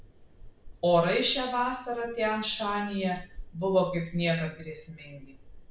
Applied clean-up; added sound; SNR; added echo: none; Fire; 19 dB; none.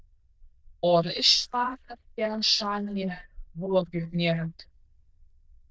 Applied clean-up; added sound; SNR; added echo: neural diffusion model UNIVERSE++.